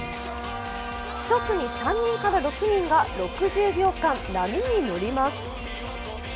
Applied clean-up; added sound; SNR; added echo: none; Trumpet; 13 dB; none.